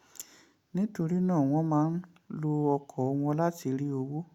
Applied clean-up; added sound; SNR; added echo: none; none; none; none.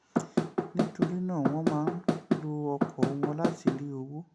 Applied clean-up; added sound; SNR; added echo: none; Knock / Wood; -4 dB; none.